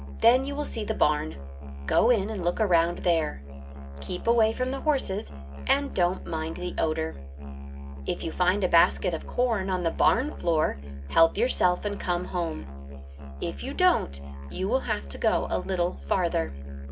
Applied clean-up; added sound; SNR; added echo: none; Musical instrument; 9 dB; reverberation time 0.3 s.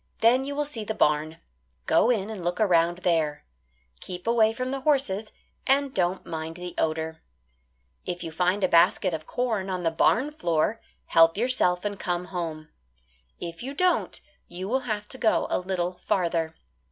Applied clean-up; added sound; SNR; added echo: none; none; none; none.